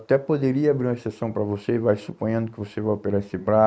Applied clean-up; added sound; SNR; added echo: neural mask model Resemble Enhance denoiser.